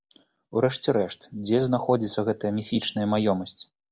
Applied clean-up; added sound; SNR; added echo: none; none; none; none.